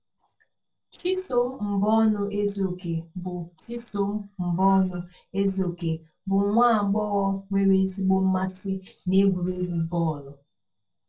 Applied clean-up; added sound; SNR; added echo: neural separator model SepFormer DNS4.